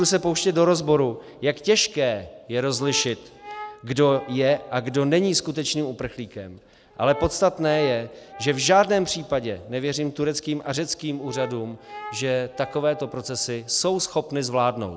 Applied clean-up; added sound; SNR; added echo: none; Brass instrument; 19 dB; none.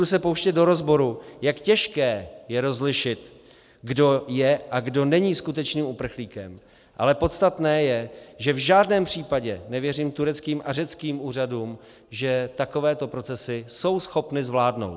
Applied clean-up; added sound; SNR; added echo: none; none; none; none.